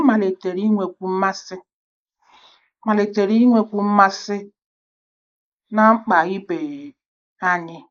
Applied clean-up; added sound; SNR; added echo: neural mask model Resemble Enhance denoiser.